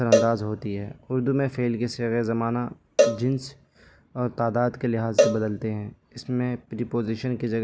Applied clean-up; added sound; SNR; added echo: none; Cowbell; 2 dB; none.